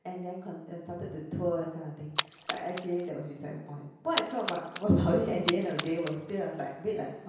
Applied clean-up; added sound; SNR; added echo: none; Splash, splatter; 3 dB; reverberation time 0.9 s.